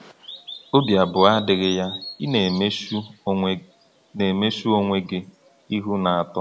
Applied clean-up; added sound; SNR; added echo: none; Bird vocalization, bird call, bird song; 19 dB; none.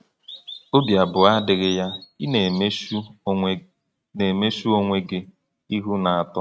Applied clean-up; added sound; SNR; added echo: neural mask model RNNoise.